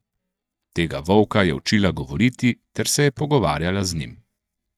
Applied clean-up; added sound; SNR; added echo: neural mask model DeepFilterNet 3.